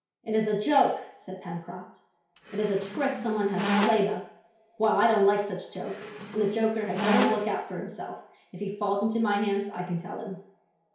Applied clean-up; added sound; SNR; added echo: none; Squeak; 3 dB; reverberation time 0.6 s.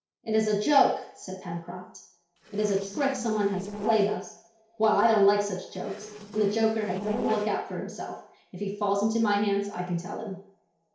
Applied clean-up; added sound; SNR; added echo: neural separator model SepFormer DNS4.